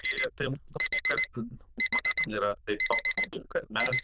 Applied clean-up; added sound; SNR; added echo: neural diffusion model UNIVERSE++.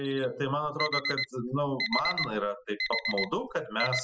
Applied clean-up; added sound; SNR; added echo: classical method spectral subtraction.